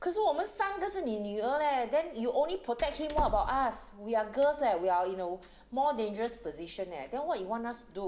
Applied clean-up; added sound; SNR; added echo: none; Door; 15 dB; none.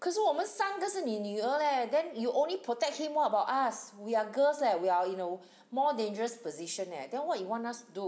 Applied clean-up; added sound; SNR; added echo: none; none; none; none.